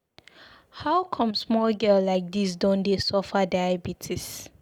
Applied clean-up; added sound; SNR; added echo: none; none; none; none.